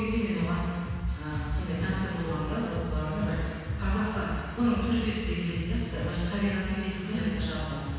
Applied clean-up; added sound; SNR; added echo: none; none; none; reverberation time 1.9 s.